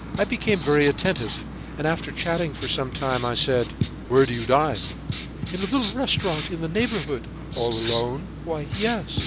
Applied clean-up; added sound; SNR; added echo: none; Writing; 0 dB; none.